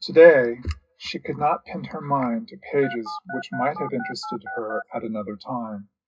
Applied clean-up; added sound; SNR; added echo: classical method WPE with log-MMSE.